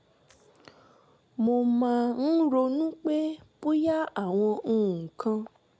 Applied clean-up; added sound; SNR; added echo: none; none; none; none.